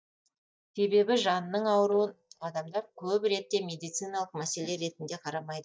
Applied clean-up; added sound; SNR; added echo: neural mask model DeepFilterNet 3.